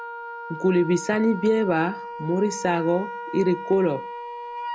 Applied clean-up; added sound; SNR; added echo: none; Wind instrument, woodwind instrument; 10 dB; none.